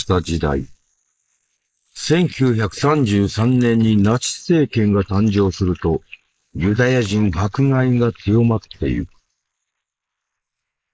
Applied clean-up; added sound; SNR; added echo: neural mask model Resemble Enhance denoiser.